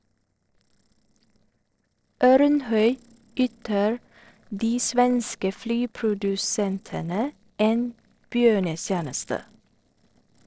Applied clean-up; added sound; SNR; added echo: neural separator model SepFormer DNS4.